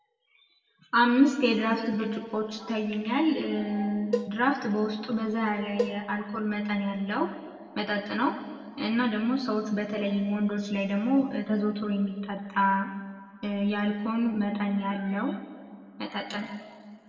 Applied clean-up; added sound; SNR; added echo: none; Cowbell; 8 dB; reverberation time 1.7 s.